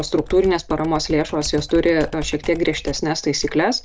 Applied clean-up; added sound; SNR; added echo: none; Computer keyboard; 14 dB; none.